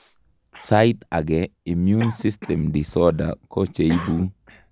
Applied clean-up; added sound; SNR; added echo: none; Cough; 19 dB; none.